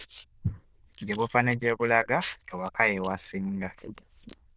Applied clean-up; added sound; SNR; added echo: neural diffusion model UNIVERSE++.